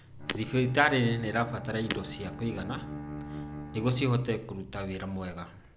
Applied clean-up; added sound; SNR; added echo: none; Bowed string instrument + Shatter; 11 dB; none.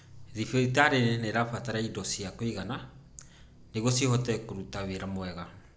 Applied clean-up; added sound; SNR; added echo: none; none; none; none.